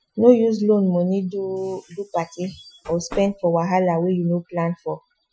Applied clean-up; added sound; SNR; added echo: classical method Wiener filter.